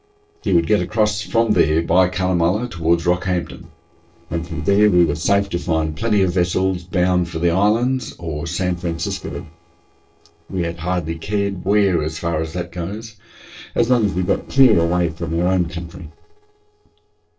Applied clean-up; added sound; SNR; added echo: neural separator model SepFormer DNS4.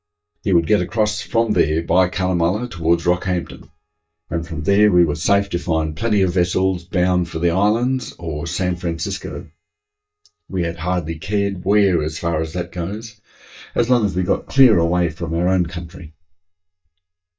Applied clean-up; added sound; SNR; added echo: neural mask model DeepFilterNet 3.